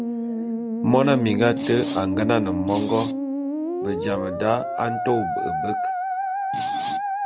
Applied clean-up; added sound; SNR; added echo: none; Screech + Musical instrument; 1 dB; none.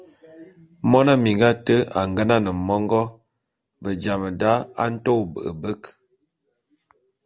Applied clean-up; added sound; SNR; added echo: none; none; none; none.